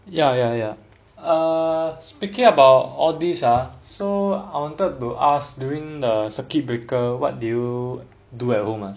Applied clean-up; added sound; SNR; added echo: none; none; none; none.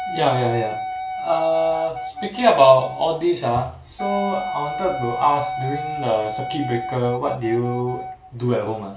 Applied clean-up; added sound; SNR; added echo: none; Wind instrument, woodwind instrument; 8 dB; reverberation time 0.3 s.